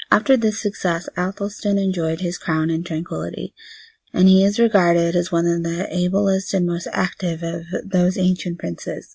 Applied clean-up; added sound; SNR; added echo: none; none; none; none.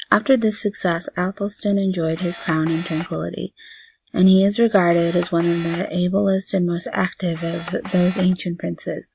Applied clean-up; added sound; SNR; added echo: none; Camera; 16 dB; none.